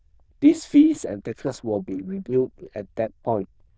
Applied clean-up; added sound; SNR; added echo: neural diffusion model UNIVERSE++.